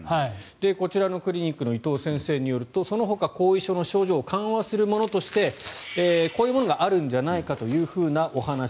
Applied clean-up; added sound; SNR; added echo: none; none; none; none.